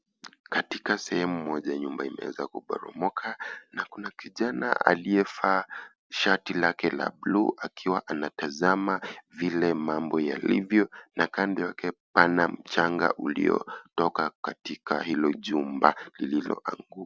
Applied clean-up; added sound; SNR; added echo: none; none; none; none.